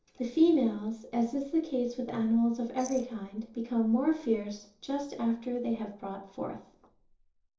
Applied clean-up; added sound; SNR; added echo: neural separator model SepFormer DNS4.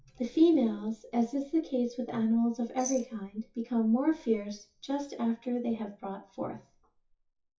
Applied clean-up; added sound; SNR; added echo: classical method WPE with log-MMSE.